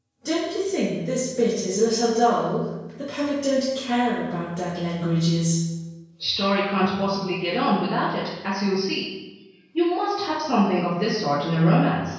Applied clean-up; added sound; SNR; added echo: none; none; none; reverberation time 1.0 s.